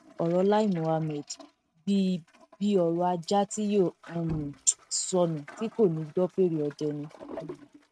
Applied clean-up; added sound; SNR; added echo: neural mask model RNNoise.